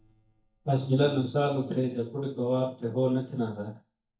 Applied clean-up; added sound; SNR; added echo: neural mask model DeepFilterNet 3.